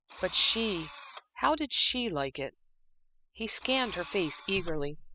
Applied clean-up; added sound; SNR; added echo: classical method spectral subtraction.